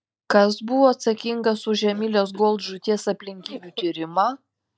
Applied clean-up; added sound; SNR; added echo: neural mask model DeepFilterNet 3.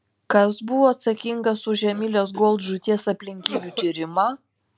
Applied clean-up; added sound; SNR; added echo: none; Cough; 15 dB; none.